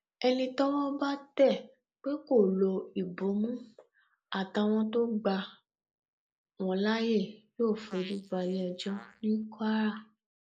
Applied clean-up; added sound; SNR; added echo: neural mask model Resemble Enhance denoiser.